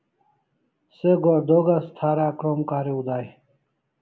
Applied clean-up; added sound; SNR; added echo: none; none; none; none.